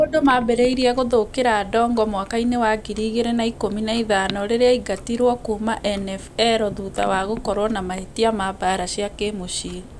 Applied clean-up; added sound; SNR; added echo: none; Clock; 16 dB; none.